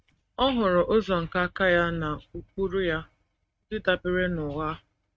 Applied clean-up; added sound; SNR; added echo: neural mask model RNNoise.